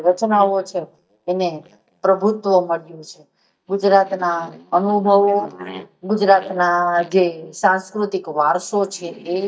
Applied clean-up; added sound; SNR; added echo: neural mask model DeepFilterNet 3.